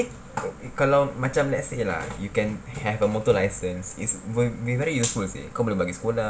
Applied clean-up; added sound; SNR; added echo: none; none; none; none.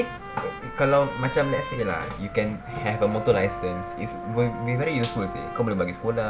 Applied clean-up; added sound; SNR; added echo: none; Brass instrument + Trumpet; 10 dB; none.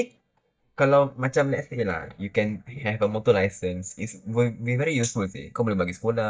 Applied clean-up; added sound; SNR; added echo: neural mask model DeepFilterNet 3.